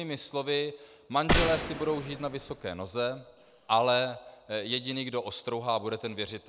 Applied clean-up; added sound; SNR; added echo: none; Gunshot, gunfire; 1 dB; none.